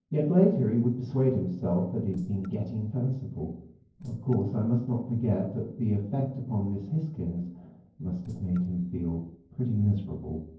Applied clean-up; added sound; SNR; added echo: neural separator model SepFormer DNS4.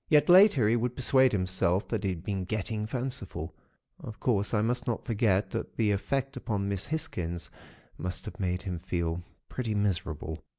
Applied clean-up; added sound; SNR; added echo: none; none; none; none.